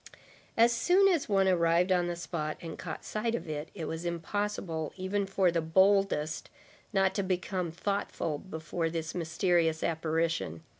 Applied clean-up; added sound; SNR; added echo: none; none; none; none.